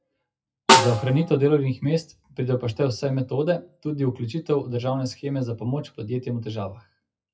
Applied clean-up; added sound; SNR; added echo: classical method WPE with log-MMSE.